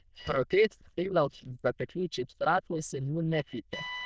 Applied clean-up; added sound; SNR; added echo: neural diffusion model UNIVERSE++.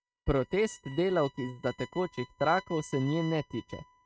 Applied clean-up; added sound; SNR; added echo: neural mask model RNNoise.